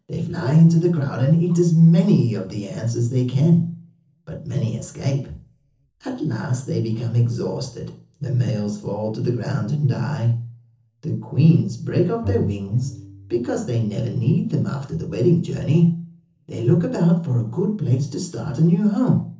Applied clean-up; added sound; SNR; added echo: neural separator model SepFormer DNS4.